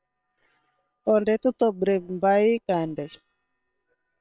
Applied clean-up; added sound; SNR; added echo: neural separator model SepFormer WHAM!.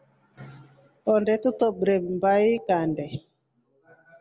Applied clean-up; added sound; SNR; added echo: none; none; none; none.